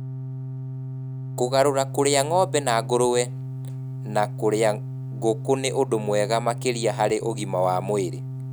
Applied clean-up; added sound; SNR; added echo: none; Organ; 8 dB; none.